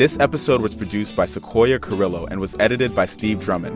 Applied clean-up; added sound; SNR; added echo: none; none; none; none.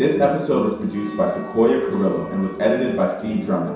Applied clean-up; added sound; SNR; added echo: none; Wind instrument, woodwind instrument; 19 dB; reverberation time 0.7 s.